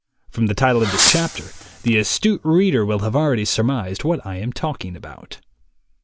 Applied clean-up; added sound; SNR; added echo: none; Fireworks; 4 dB; none.